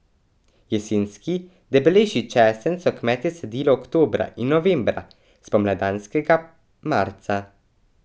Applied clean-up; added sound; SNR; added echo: none; none; none; none.